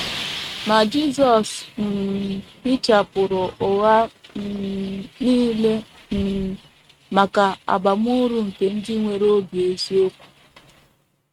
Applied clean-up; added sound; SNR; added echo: neural mask model RNNoise.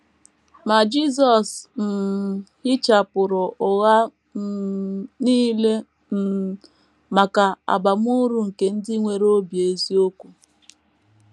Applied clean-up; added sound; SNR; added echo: none; none; none; none.